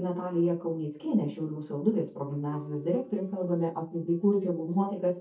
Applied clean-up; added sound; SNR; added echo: neural mask model DeepFilterNet 3.